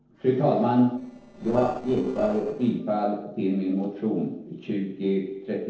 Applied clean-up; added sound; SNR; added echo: neural separator model SepFormer DNS4.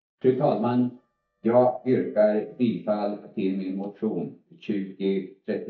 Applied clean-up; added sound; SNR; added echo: neural mask model DeepFilterNet 3.